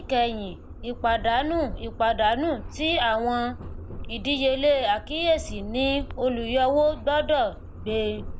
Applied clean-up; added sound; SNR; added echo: none; Subway, metro, underground; 12 dB; none.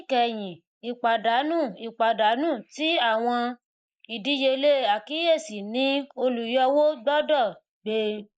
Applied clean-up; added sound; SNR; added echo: neural mask model Resemble Enhance denoiser.